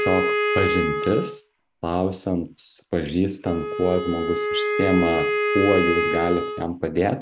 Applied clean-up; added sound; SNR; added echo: none; Wind instrument, woodwind instrument; 1 dB; none.